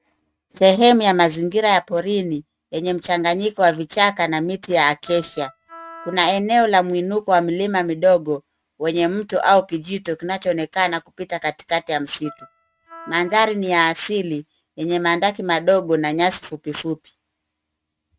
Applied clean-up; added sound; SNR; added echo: neural mask model RNNoise.